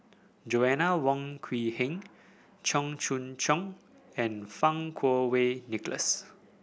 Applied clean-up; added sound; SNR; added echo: none; none; none; none.